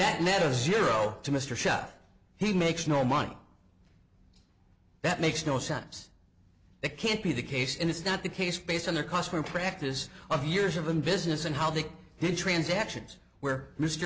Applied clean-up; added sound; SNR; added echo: none; none; none; none.